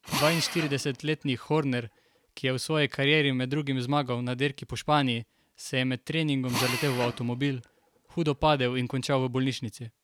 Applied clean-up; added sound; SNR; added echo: none; Drill; 9 dB; none.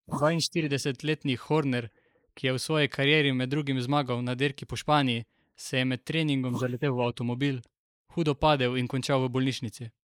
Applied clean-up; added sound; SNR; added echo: neural mask model Resemble Enhance denoiser.